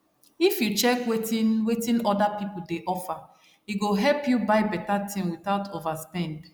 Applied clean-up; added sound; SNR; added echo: none; none; none; none.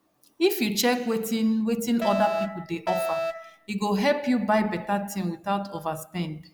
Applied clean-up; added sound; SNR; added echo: none; Alarm; 3 dB; none.